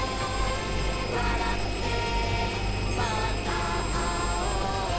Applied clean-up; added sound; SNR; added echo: none; Engine; -3 dB; none.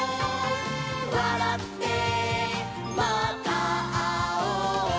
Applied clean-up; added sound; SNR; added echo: none; none; none; none.